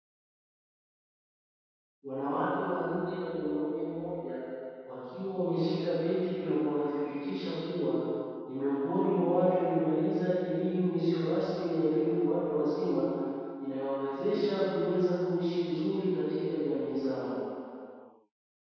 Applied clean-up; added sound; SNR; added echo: none; none; none; reverberation time 2.2 s.